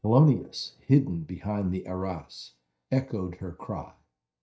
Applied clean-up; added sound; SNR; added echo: neural mask model DeepFilterNet 3.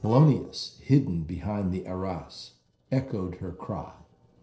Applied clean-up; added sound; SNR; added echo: neural separator model SepFormer DNS4.